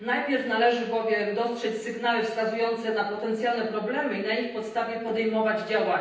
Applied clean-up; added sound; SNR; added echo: none; none; none; reverberation time 0.9 s.